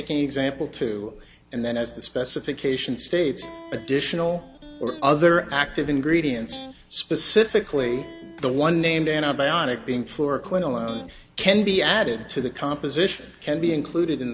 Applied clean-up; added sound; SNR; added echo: none; Electric guitar; 19 dB; none.